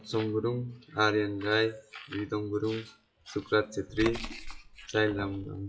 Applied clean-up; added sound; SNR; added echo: classical method WPE with log-MMSE.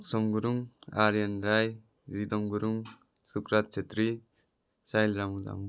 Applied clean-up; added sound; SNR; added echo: none; none; none; none.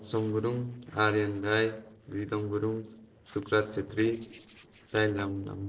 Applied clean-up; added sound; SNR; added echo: neural separator model SepFormer DNS4.